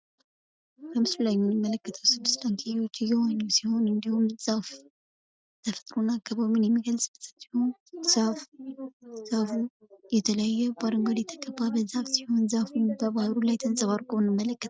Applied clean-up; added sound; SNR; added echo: none; none; none; none.